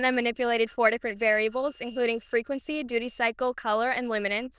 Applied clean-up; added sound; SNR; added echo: neural diffusion model UNIVERSE++.